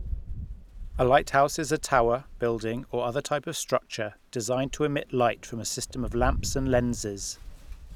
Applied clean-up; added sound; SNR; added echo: none; Rain; 10 dB; none.